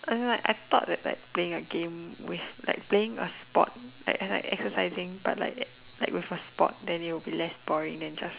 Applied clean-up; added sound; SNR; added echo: none; none; none; none.